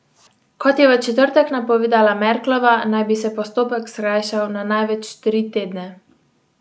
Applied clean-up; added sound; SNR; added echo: none; none; none; none.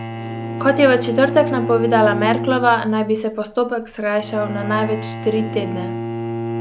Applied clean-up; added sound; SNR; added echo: none; Bowed string instrument; 7 dB; none.